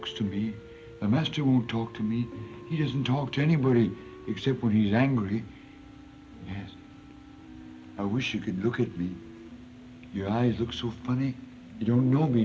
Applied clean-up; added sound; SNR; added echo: none; none; none; none.